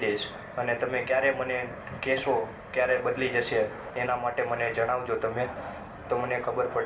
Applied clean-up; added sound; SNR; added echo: none; Fixed-wing aircraft, airplane; 13 dB; reverberation time 0.6 s.